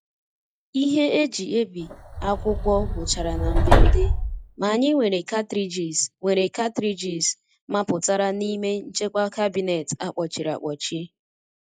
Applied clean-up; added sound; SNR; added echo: classical method log-MMSE.